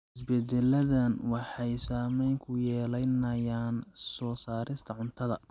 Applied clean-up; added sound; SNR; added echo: none; none; none; none.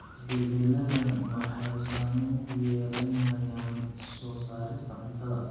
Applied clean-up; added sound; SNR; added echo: none; Walk, footsteps; 14 dB; reverberation time 1.3 s.